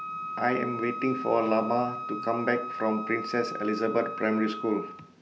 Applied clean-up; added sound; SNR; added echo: none; Wind instrument, woodwind instrument; 7 dB; none.